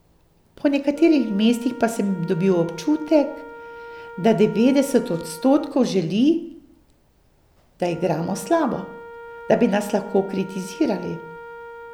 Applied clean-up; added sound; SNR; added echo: none; Wind instrument, woodwind instrument; 18 dB; none.